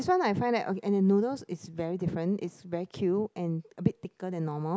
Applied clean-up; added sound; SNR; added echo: none; none; none; none.